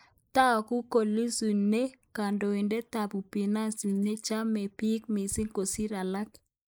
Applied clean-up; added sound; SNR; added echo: neural mask model Resemble Enhance denoiser.